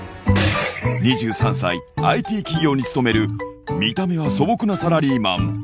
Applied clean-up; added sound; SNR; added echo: none; none; none; none.